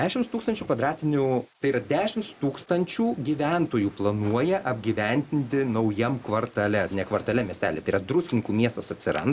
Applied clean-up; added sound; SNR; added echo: neural mask model Resemble Enhance denoiser.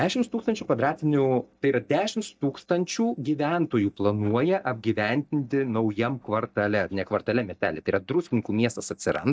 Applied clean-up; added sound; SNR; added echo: neural mask model DeepFilterNet 3.